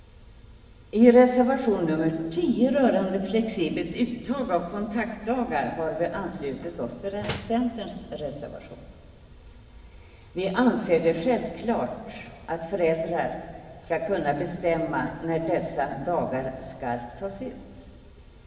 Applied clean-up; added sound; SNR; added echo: none; Slam; 12 dB; reverberation time 2.0 s.